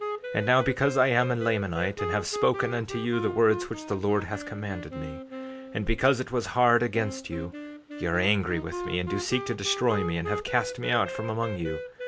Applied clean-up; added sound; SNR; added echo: none; Wind instrument, woodwind instrument; 9 dB; none.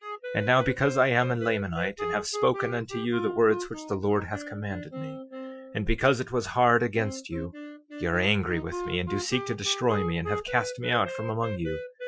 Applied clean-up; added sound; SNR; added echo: classical method Wiener filter.